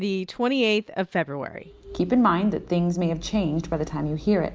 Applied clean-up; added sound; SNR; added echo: none; none; none; none.